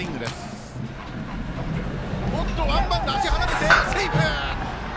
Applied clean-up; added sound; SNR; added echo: none; Sliding door; -2 dB; none.